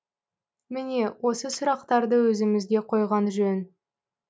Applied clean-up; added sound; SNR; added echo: none; none; none; none.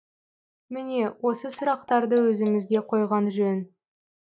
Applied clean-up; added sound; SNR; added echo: neural mask model DeepFilterNet 3.